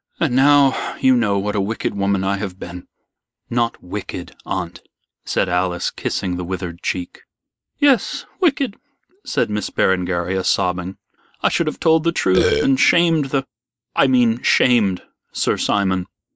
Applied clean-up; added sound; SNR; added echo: neural mask model Resemble Enhance denoiser.